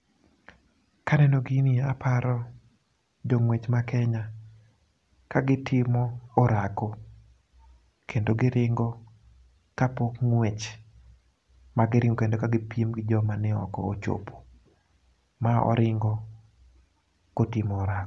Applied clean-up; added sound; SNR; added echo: none; none; none; none.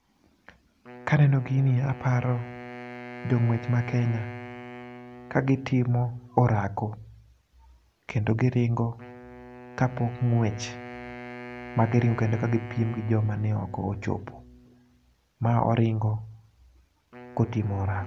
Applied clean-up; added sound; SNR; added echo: none; Wind instrument, woodwind instrument; 16 dB; none.